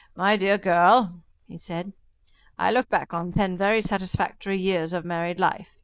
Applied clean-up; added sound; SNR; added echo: neural diffusion model UNIVERSE++.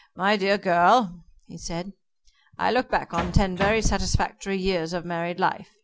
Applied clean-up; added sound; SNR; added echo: none; Bass drum; 8 dB; none.